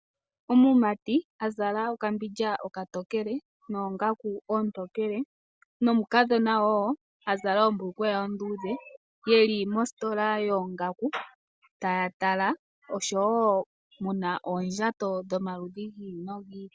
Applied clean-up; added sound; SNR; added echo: none; none; none; none.